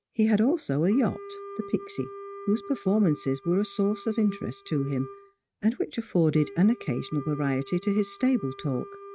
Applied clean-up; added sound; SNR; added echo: neural mask model RNNoise.